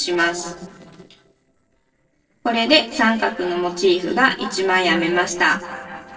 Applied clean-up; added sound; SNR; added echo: neural separator model SepFormer DNS4.